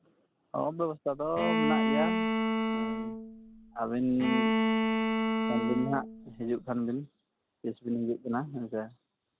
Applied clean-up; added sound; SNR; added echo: none; Bowed string instrument; -4 dB; none.